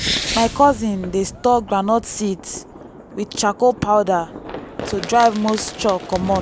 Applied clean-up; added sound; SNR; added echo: none; Fireworks; 9 dB; none.